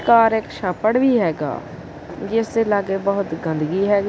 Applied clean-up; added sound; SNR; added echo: none; none; none; none.